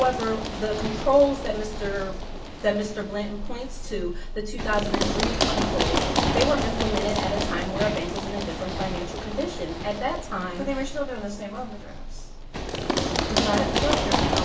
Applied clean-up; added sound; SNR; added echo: none; Run; 1 dB; reverberation time 0.3 s.